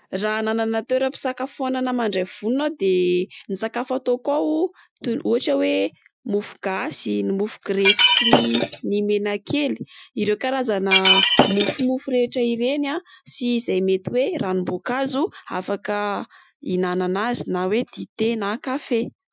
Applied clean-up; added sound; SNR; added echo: classical method Wiener filter.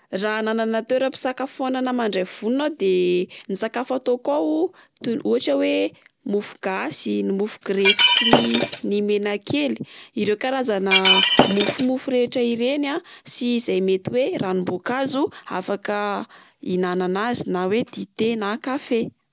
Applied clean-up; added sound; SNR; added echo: none; Shatter; -3 dB; none.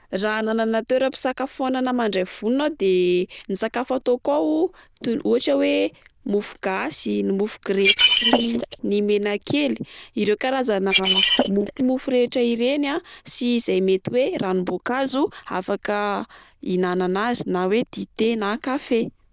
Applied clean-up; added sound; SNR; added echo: neural diffusion model UNIVERSE++.